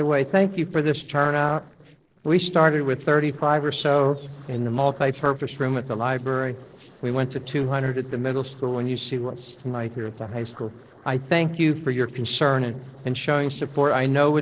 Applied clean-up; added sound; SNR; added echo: neural separator model SepFormer DNS4.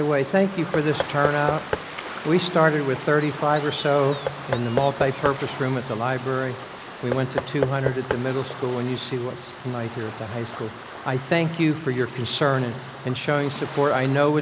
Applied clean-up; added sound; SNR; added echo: none; Waves, surf + Knock / Wood; 9 dB; none.